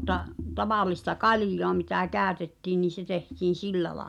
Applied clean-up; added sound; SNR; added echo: none; none; none; none.